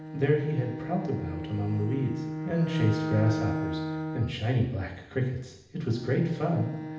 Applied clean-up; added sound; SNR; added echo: none; Bowed string instrument; 6 dB; reverberation time 0.8 s.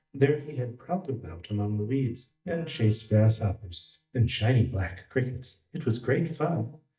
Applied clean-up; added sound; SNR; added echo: neural mask model DeepFilterNet 3.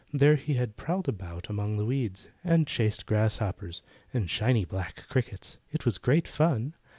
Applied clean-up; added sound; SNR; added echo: none; none; none; none.